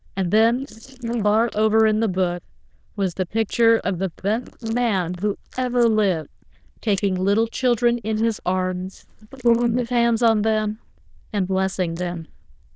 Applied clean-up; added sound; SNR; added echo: neural diffusion model UNIVERSE++.